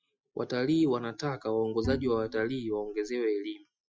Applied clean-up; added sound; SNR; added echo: classical method Wiener filter.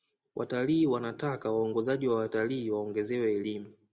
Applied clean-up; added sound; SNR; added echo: none; none; none; none.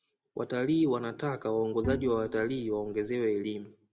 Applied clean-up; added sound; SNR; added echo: none; Bowed string instrument; 9 dB; none.